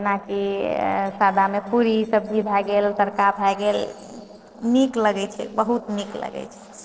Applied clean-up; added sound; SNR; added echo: neural separator model SepFormer DNS4.